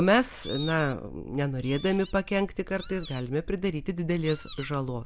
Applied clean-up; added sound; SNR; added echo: none; none; none; none.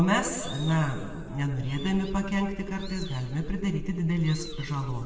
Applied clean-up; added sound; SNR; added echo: none; none; none; reverberation time 2.0 s.